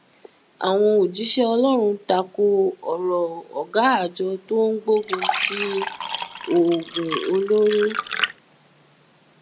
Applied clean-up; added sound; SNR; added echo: none; Fill (with liquid); 5 dB; none.